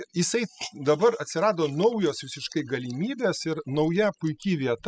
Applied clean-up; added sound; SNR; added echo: classical method spectral subtraction.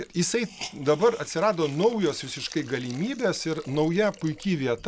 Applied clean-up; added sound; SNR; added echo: none; Hiss; 20 dB; none.